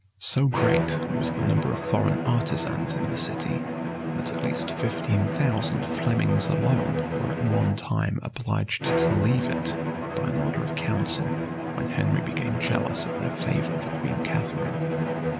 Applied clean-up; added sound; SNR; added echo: none; Bowed string instrument; 1 dB; none.